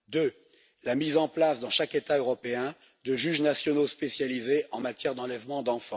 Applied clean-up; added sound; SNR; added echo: none; none; none; none.